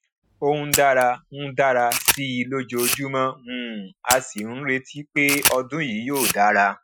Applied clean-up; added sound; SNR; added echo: classical method Wiener filter.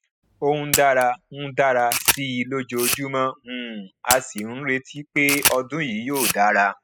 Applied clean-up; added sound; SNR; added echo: classical method spectral subtraction.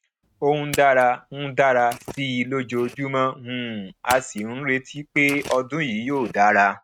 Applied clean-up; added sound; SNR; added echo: neural mask model RNNoise.